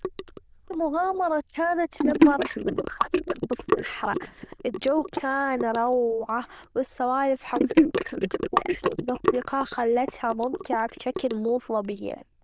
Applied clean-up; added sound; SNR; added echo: neural diffusion model UNIVERSE++.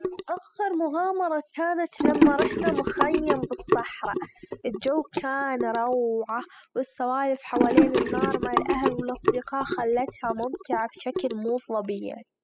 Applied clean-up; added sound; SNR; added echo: classical method spectral subtraction.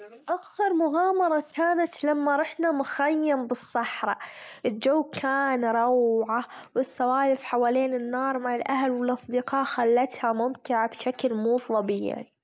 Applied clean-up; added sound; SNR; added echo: none; none; none; none.